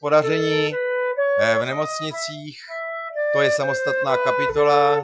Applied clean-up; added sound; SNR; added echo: classical method Wiener filter.